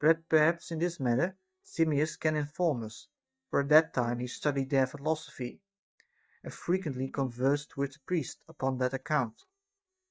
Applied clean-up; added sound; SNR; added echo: neural mask model DeepFilterNet 3.